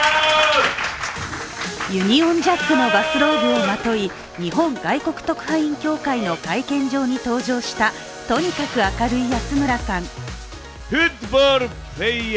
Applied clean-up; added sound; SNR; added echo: none; none; none; none.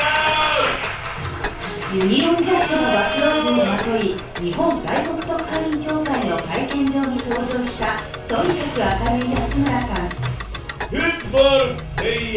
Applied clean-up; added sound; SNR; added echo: none; Tick; 11 dB; reverberation time 0.4 s.